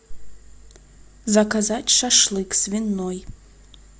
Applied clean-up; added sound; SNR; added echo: none; none; none; none.